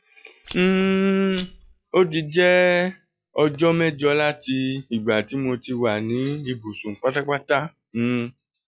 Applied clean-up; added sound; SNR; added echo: classical method log-MMSE.